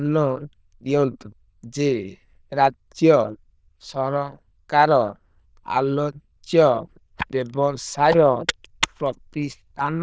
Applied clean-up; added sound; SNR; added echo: neural diffusion model UNIVERSE++.